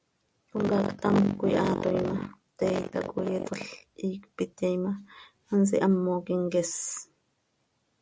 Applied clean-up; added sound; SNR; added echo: none; none; none; none.